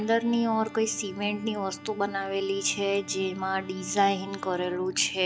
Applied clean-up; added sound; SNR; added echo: none; Bowed string instrument; 16 dB; none.